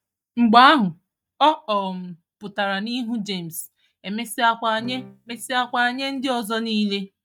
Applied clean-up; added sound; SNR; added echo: neural mask model DeepFilterNet 3.